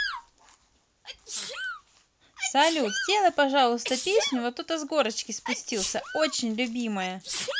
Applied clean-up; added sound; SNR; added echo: none; Sneeze; 8 dB; none.